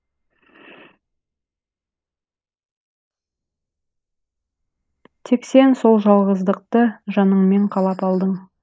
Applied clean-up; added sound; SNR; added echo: neural mask model Resemble Enhance denoiser.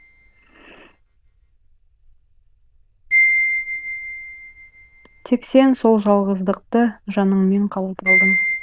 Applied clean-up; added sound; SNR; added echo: neural diffusion model UNIVERSE++.